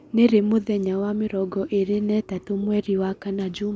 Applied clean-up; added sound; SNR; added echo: none; none; none; none.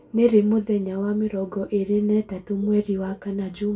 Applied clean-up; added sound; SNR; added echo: none; none; none; reverberation time 0.2 s.